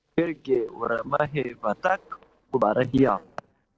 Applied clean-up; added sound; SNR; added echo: neural separator model SepFormer DNS4.